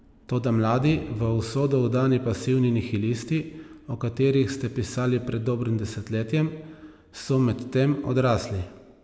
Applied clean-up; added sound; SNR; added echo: none; none; none; none.